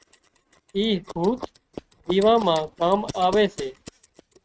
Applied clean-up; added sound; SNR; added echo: neural mask model RNNoise.